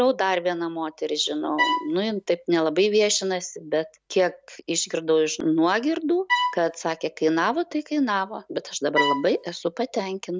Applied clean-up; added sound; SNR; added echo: none; Bowed string instrument; 3 dB; none.